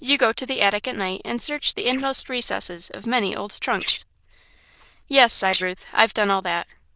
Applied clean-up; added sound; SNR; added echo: neural diffusion model UNIVERSE++.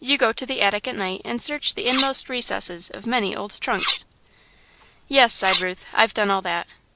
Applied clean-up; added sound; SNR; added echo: none; Cutlery, silverware; 4 dB; none.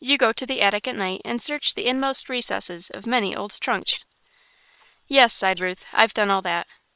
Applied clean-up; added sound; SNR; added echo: neural separator model SepFormer WHAM!.